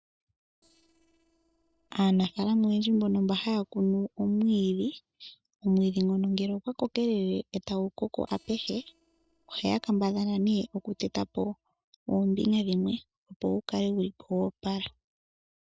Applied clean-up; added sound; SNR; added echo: neural separator model SepFormer DNS4.